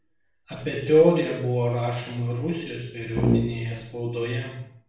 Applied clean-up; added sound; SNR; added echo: none; Brass instrument; 1 dB; reverberation time 0.6 s.